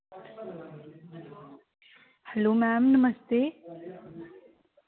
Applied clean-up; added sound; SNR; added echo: none; none; none; none.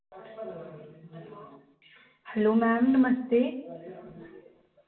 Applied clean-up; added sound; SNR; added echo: none; none; none; reverberation time 0.7 s.